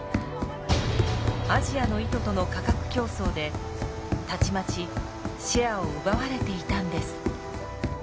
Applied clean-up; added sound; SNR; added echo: none; Run; 3 dB; none.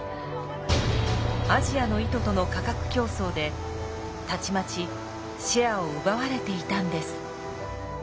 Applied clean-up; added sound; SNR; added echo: none; none; none; none.